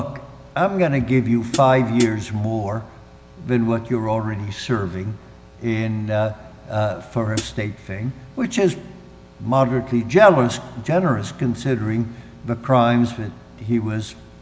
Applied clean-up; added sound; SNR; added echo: none; Hi-hat; 9 dB; none.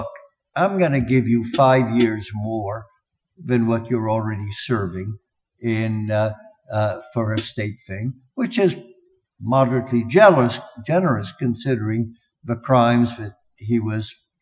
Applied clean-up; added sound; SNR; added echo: classical method Wiener filter.